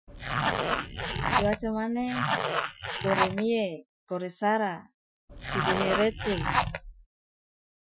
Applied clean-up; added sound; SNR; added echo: classical method Wiener filter.